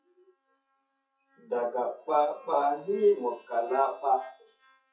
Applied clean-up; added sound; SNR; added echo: classical method WPE with log-MMSE.